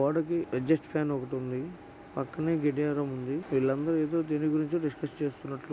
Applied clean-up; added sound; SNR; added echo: none; none; none; none.